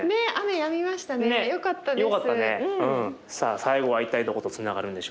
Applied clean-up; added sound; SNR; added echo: none; none; none; none.